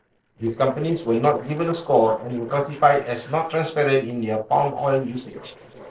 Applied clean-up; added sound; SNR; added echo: neural separator model SepFormer DNS4.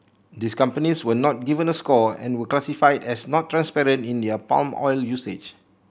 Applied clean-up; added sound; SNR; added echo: none; none; none; none.